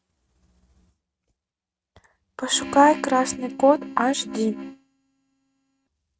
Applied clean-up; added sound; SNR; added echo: neural mask model RNNoise.